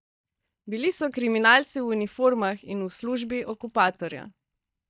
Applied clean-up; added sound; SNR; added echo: neural mask model DeepFilterNet 3.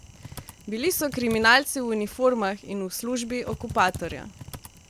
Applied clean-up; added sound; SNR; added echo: none; Typing; 16 dB; none.